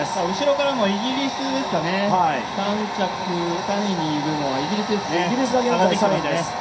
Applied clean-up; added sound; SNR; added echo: none; none; none; reverberation time 0.3 s.